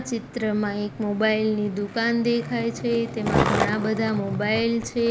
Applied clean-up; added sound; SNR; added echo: none; Skateboard; 6 dB; none.